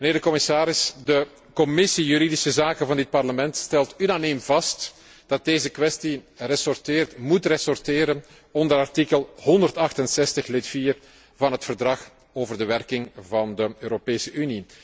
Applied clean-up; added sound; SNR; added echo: none; none; none; none.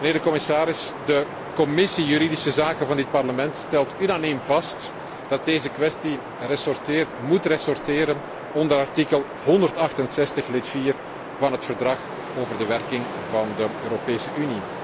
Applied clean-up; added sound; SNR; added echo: none; Wind; 10 dB; none.